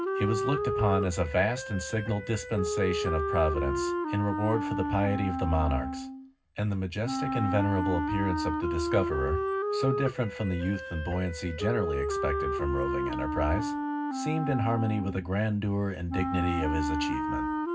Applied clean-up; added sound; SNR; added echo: none; Wind instrument, woodwind instrument; 2 dB; reverberation time 0.4 s.